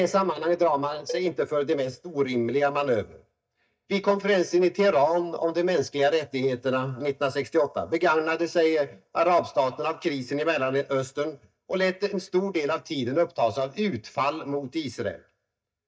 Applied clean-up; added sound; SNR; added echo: neural mask model DeepFilterNet 3.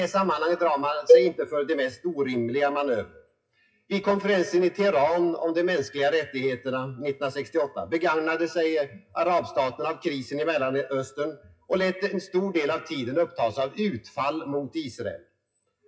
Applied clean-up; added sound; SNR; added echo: classical method WPE with log-MMSE.